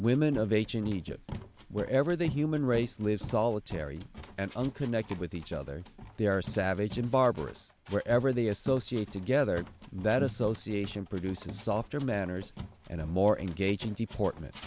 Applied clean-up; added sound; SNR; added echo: none; Run; 15 dB; none.